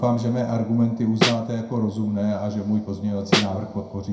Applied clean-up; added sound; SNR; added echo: none; Snare drum; -2 dB; reverberation time 0.5 s.